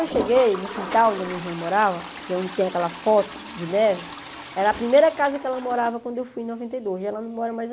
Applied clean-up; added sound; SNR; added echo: none; Toilet flush; 13 dB; none.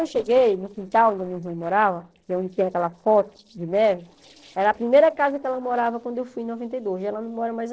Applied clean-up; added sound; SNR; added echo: neural separator model SepFormer DNS4.